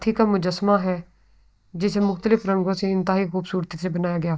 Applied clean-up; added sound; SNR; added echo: neural mask model DeepFilterNet 3.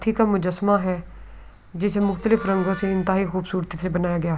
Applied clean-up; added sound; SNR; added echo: none; Harmonica; 17 dB; none.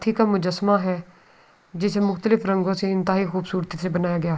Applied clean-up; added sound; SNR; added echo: neural mask model Resemble Enhance denoiser.